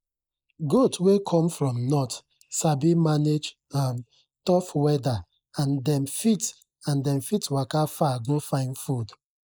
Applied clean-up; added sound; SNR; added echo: neural mask model Resemble Enhance denoiser.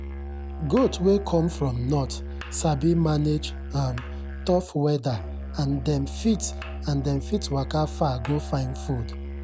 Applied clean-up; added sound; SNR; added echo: none; Musical instrument; 8 dB; none.